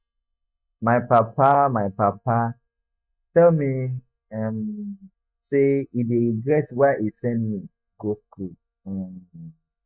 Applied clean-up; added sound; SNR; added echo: neural mask model DeepFilterNet 3.